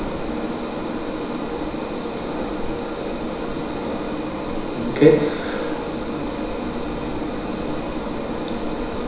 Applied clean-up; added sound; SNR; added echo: none; Bird; 10 dB; reverberation time 1.0 s.